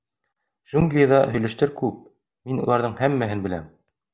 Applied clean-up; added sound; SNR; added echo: none; none; none; none.